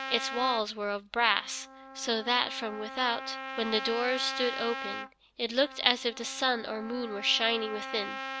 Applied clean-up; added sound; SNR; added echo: none; Trumpet; 9 dB; none.